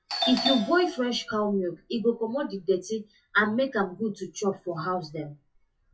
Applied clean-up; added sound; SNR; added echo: classical method WPE with log-MMSE.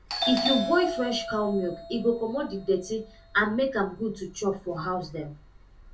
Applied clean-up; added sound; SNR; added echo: none; Doorbell; 8 dB; reverberation time 0.2 s.